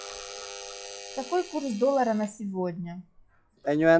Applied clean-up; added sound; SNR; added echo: classical method log-MMSE.